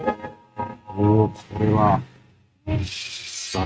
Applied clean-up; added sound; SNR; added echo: neural mask model RNNoise.